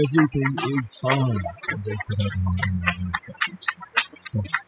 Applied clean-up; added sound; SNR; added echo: classical method spectral subtraction.